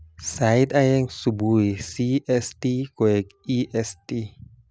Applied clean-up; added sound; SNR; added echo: none; none; none; none.